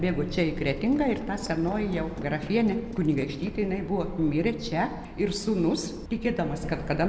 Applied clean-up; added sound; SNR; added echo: none; Tools; 19 dB; none.